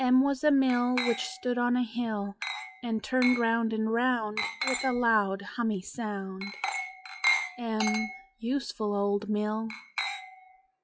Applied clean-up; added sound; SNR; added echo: classical method log-MMSE.